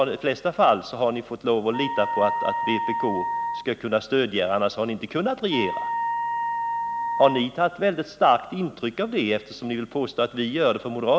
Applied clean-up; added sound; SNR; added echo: none; Wind instrument, woodwind instrument; 5 dB; none.